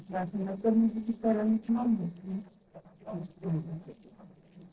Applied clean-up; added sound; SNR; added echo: neural separator model SepFormer DNS4.